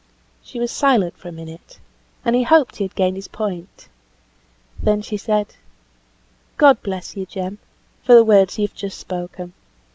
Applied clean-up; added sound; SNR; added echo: none; none; none; none.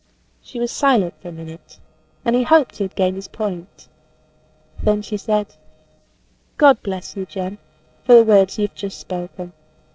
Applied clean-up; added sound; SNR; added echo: neural separator model SepFormer DNS4.